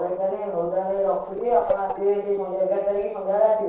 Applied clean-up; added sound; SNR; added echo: neural separator model SepFormer DNS4.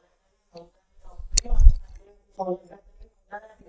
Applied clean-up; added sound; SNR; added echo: neural mask model DeepFilterNet 3.